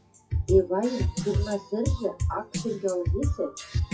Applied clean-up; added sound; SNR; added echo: classical method WPE with log-MMSE.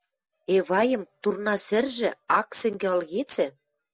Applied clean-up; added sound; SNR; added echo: none; none; none; none.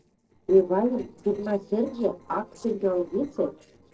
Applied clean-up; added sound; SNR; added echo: neural separator model SepFormer DNS4.